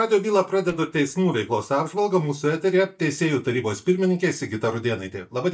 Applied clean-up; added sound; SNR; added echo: neural mask model DeepFilterNet 3.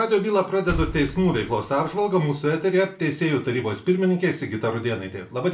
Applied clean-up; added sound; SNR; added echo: none; Liquid; 13 dB; reverberation time 0.3 s.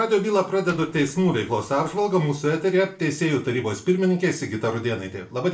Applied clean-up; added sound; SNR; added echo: neural separator model SepFormer DNS4.